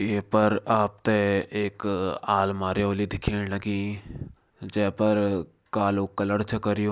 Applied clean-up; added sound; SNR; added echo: none; none; none; none.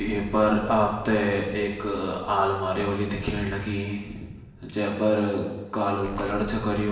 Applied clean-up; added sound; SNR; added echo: none; Explosion; 18 dB; reverberation time 1.2 s.